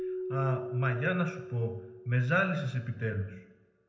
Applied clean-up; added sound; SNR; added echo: none; Keyboard (musical); 10 dB; reverberation time 0.7 s.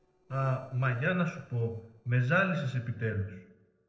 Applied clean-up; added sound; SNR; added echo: neural separator model SepFormer DNS4.